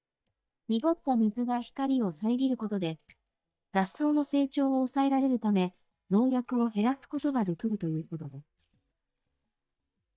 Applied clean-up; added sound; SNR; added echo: neural mask model DeepFilterNet 3.